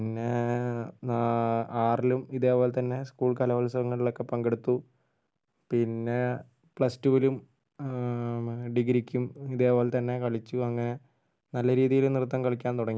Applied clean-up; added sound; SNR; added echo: none; none; none; none.